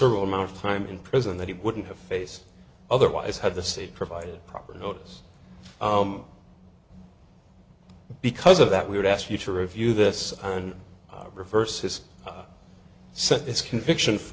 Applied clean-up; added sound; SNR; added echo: none; none; none; none.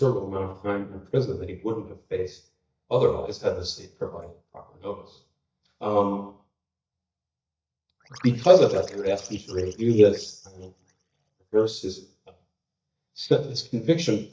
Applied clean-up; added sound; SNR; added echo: neural mask model DeepFilterNet 3.